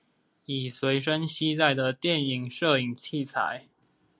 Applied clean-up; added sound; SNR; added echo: none; none; none; none.